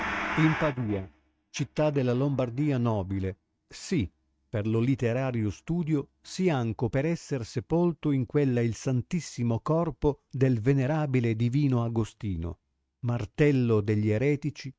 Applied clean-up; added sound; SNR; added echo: neural mask model RNNoise.